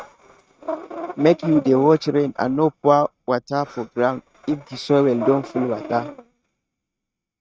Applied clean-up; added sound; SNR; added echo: neural mask model RNNoise.